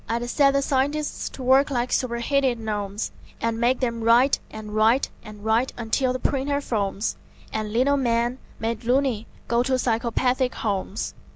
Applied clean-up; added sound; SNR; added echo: none; none; none; none.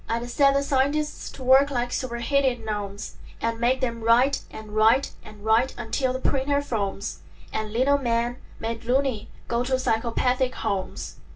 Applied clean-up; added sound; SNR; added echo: none; none; none; reverberation time 0.2 s.